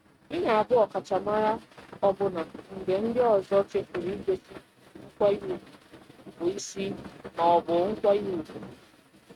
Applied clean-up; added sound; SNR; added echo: neural mask model RNNoise.